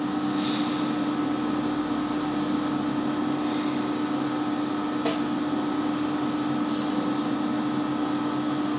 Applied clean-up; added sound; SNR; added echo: none; Snare drum; 13 dB; reverberation time 2.1 s.